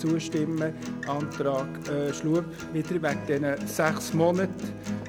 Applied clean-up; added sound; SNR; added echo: none; Acoustic guitar; 8 dB; none.